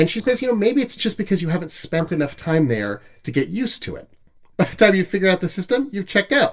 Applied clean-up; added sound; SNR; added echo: neural separator model SepFormer DNS4.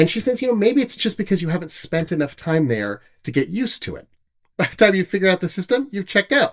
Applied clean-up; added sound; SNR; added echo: neural mask model DeepFilterNet 3.